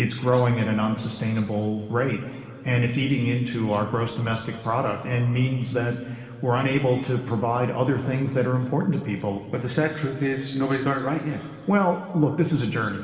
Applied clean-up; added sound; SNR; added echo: none; none; none; reverberation time 2.1 s.